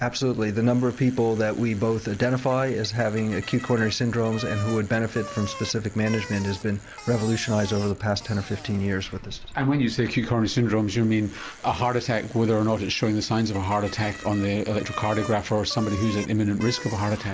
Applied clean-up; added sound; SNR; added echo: none; Bicycle; 17 dB; none.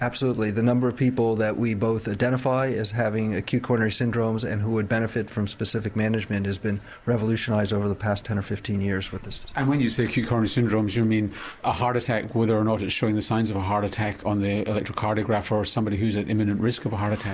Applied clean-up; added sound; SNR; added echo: none; none; none; none.